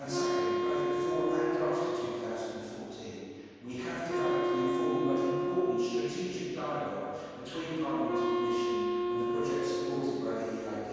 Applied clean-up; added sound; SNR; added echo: none; Wind instrument, woodwind instrument; -1 dB; reverberation time 2.1 s.